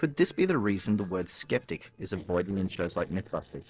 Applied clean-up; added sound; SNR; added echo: neural separator model SepFormer DNS4.